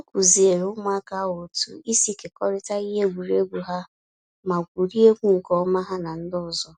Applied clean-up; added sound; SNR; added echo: none; none; none; none.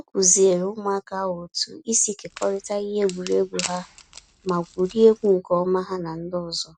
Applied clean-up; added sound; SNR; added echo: none; Wood; 16 dB; none.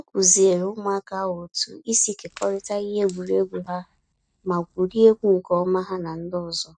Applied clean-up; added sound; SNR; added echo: neural mask model DeepFilterNet 3.